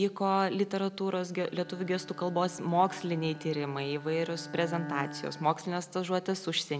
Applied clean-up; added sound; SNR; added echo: none; Bowed string instrument; 16 dB; none.